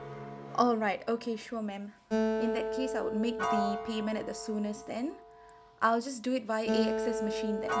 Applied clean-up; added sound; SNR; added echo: none; Piano + Acoustic guitar; 2 dB; none.